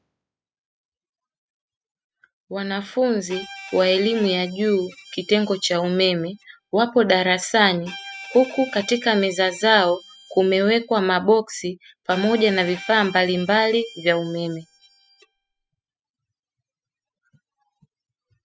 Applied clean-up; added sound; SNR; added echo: classical method spectral subtraction.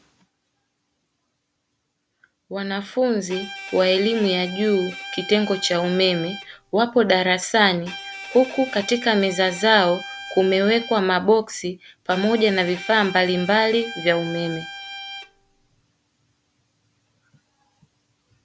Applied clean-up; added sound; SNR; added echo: none; Bowed string instrument; 13 dB; none.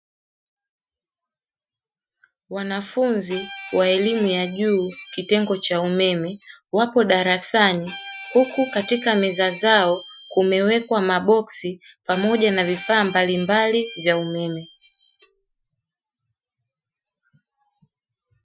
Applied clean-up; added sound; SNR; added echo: classical method Wiener filter.